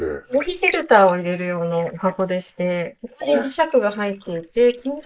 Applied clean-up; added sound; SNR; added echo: neural mask model Resemble Enhance denoiser.